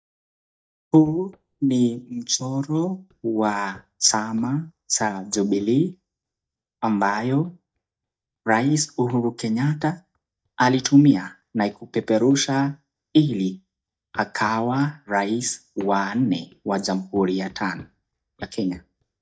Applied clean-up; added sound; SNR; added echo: neural mask model DeepFilterNet 3.